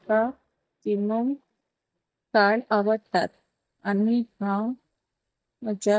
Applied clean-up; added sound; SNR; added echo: neural mask model DeepFilterNet 3.